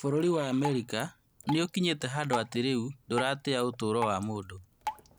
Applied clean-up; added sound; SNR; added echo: none; Drip; 11 dB; none.